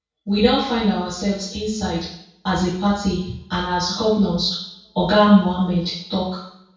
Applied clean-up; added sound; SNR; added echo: none; none; none; reverberation time 0.6 s.